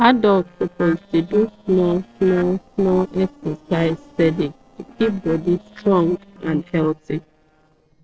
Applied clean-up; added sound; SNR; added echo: neural separator model SepFormer DNS4.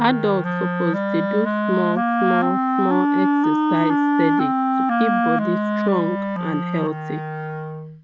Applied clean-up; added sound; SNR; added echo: none; Wind instrument, woodwind instrument; -4 dB; none.